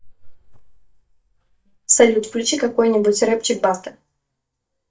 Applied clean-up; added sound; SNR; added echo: neural mask model DeepFilterNet 3.